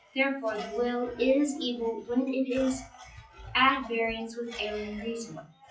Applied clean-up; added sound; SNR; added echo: classical method WPE with log-MMSE.